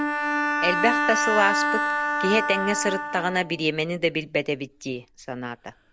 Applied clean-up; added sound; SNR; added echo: none; Bowed string instrument; 0 dB; none.